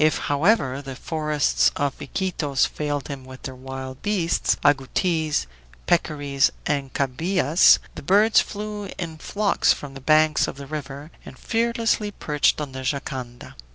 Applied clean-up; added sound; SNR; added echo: none; none; none; none.